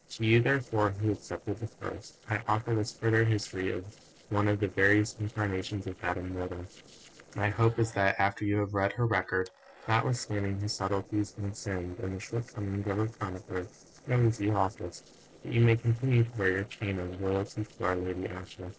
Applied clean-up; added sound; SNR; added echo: neural separator model SepFormer DNS4.